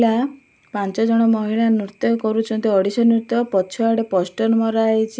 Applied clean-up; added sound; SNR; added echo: none; none; none; none.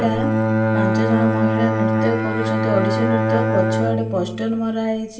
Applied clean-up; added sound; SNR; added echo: none; Bowed string instrument; -4 dB; reverberation time 0.8 s.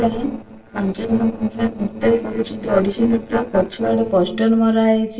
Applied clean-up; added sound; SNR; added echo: neural separator model SepFormer DNS4.